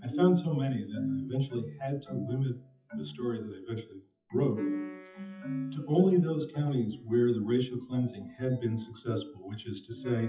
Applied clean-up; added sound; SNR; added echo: classical method WPE with log-MMSE.